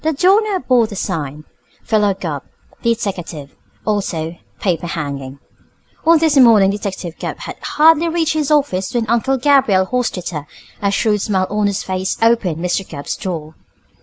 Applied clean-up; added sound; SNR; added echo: none; none; none; none.